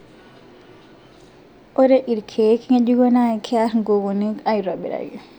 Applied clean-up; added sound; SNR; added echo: none; none; none; none.